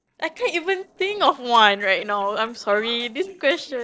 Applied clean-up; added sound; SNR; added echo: neural separator model SepFormer DNS4.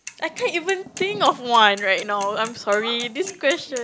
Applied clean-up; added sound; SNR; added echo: none; Mechanisms / Bicycle; 19 dB; none.